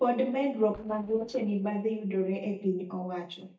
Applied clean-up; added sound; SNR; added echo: neural mask model DeepFilterNet 3.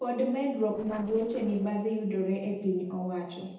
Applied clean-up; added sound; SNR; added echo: neural separator model SepFormer DNS4.